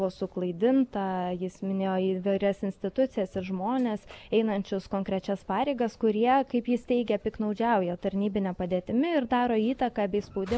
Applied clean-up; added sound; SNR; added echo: none; none; none; none.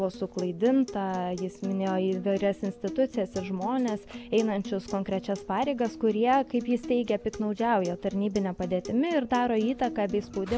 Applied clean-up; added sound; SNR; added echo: none; Acoustic guitar; 14 dB; none.